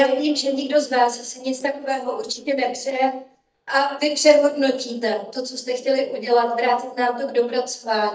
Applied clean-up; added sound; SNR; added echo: neural mask model DeepFilterNet 3.